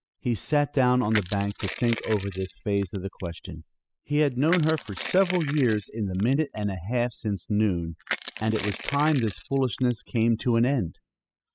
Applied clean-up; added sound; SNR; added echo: classical method spectral subtraction.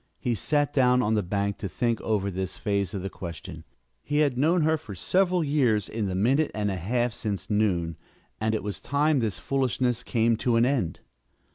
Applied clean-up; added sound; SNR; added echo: none; none; none; none.